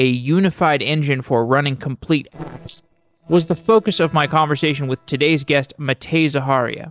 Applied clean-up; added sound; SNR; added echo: neural separator model SepFormer DNS4.